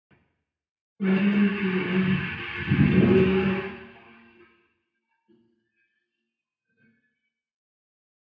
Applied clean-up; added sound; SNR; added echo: none; none; none; reverberation time 0.9 s.